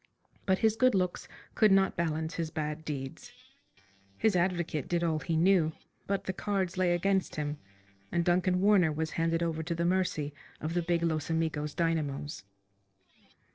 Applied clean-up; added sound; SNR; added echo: neural separator model SepFormer DNS4.